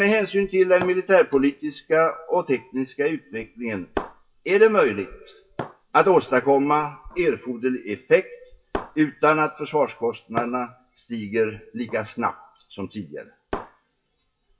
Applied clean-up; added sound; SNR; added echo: classical method WPE with log-MMSE.